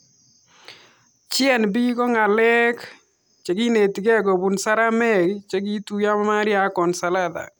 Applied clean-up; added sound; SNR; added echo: none; none; none; none.